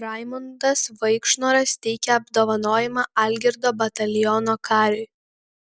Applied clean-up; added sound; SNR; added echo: none; none; none; none.